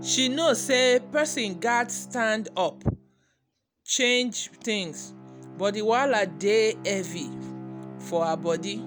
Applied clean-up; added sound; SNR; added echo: none; Bowed string instrument; 14 dB; none.